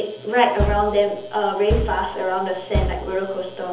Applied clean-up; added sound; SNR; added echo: none; Bass drum; 4 dB; reverberation time 0.7 s.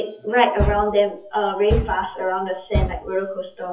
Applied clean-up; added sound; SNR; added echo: classical method WPE with log-MMSE.